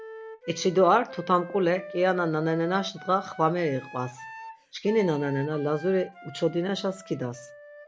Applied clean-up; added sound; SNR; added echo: none; Wind instrument, woodwind instrument; 16 dB; none.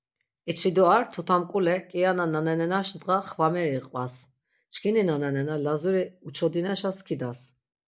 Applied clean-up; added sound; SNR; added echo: none; none; none; none.